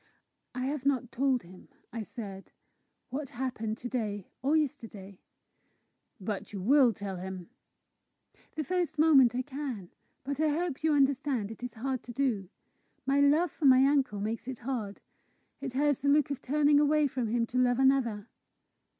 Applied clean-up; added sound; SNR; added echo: none; none; none; none.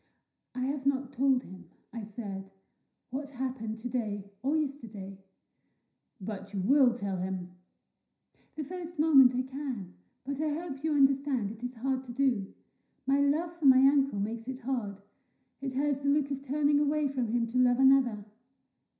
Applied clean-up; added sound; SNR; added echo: none; none; none; reverberation time 0.5 s.